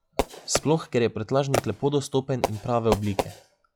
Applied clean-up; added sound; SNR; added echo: classical method log-MMSE.